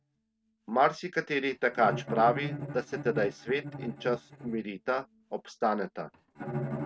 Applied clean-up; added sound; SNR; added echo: neural mask model RNNoise.